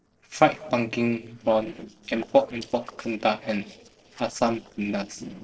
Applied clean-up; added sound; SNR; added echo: neural separator model SepFormer DNS4.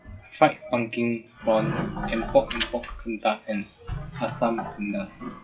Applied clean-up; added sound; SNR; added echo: classical method WPE with log-MMSE.